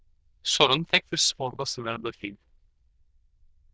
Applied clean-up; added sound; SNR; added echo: neural diffusion model UNIVERSE++.